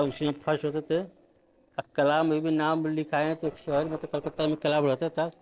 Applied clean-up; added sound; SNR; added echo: neural separator model SepFormer DNS4.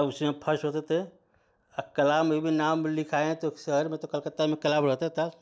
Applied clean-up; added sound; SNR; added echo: none; none; none; none.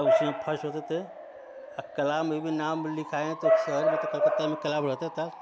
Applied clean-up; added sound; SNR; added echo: none; Bark / Motor vehicle (road) / Siren; -1 dB; none.